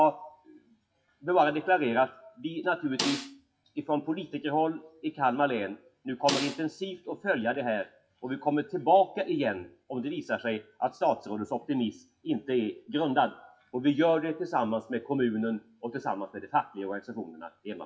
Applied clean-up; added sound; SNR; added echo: classical method WPE with log-MMSE.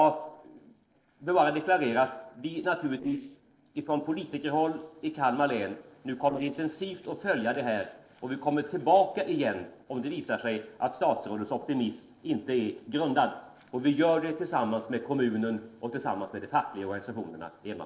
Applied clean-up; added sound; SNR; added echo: neural separator model SepFormer DNS4.